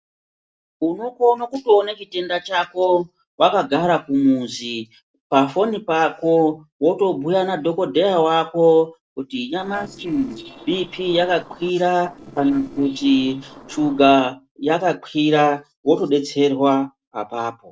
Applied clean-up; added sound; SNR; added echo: neural separator model SepFormer DNS4.